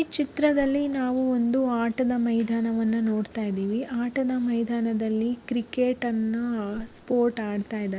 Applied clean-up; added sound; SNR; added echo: none; Whoosh, swoosh, swish; 18 dB; none.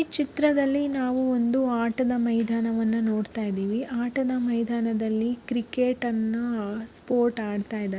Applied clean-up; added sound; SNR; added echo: none; none; none; none.